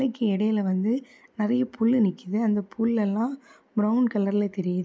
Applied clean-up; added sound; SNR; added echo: none; none; none; none.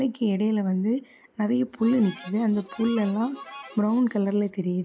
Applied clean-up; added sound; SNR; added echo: none; Harmonica; 18 dB; none.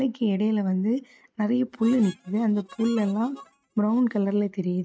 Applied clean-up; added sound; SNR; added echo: neural mask model RNNoise.